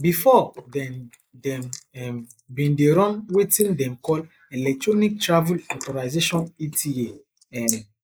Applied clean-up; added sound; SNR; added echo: neural mask model Resemble Enhance denoiser.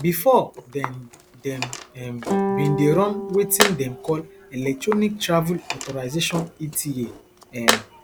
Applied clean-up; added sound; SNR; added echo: none; Guitar + Tools; 4 dB; none.